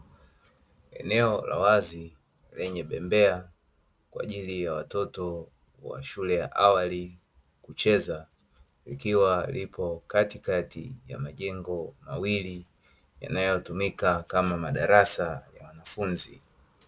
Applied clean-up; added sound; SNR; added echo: none; none; none; none.